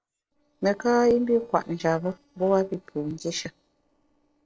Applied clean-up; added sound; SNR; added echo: neural separator model SepFormer DNS4.